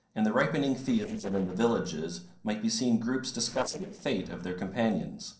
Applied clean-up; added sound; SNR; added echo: neural separator model SepFormer DNS4.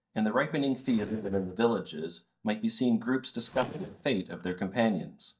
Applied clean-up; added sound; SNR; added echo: neural mask model DeepFilterNet 3.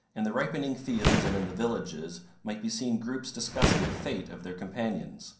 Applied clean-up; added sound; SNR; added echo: none; Fireworks; 0 dB; reverberation time 0.6 s.